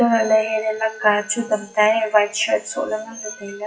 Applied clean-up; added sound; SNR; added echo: classical method WPE with log-MMSE.